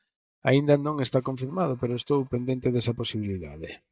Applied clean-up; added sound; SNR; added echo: neural mask model DeepFilterNet 3.